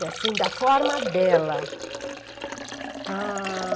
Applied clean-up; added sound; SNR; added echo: none; Liquid; 2 dB; none.